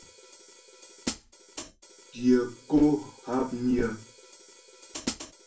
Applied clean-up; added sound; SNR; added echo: none; Hi-hat; 13 dB; reverberation time 0.3 s.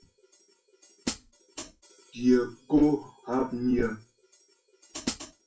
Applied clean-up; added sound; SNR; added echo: classical method WPE with log-MMSE.